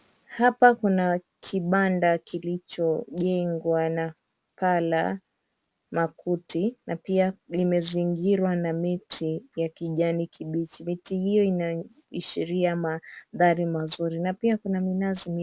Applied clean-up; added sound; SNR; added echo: none; none; none; none.